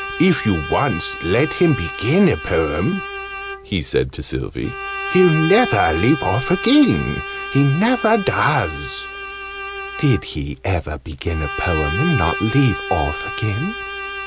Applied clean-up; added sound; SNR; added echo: none; Bowed string instrument; 9 dB; none.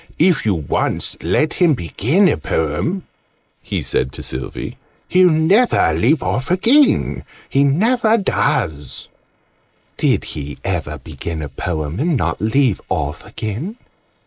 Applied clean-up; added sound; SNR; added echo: neural mask model Resemble Enhance denoiser.